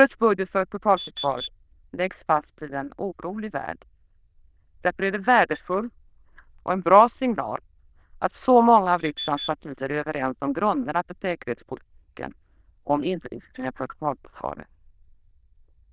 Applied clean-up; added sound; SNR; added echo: neural diffusion model UNIVERSE++.